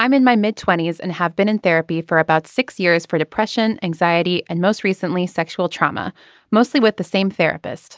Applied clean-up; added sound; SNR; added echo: none; none; none; none.